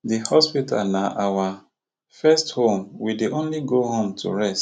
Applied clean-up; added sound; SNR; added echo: none; none; none; none.